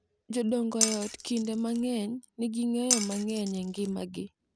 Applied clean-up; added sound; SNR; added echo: none; Glass; 2 dB; none.